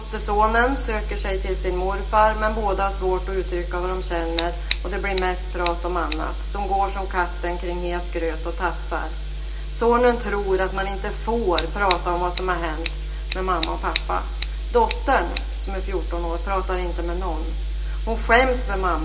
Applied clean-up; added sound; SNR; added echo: none; Scissors; 12 dB; reverberation time 0.2 s.